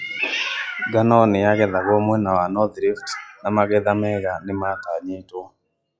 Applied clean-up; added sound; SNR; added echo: classical method log-MMSE.